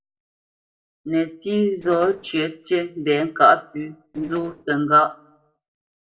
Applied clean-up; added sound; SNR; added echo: neural separator model SepFormer DNS4.